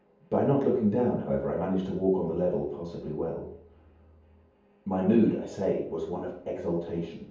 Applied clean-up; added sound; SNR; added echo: none; none; none; reverberation time 0.7 s.